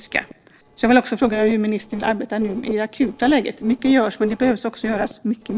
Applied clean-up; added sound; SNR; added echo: neural separator model SepFormer DNS4.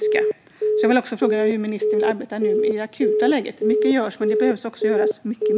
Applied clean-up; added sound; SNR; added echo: none; Telephone; -3 dB; none.